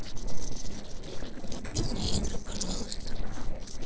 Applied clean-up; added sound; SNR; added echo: neural separator model SepFormer DNS4.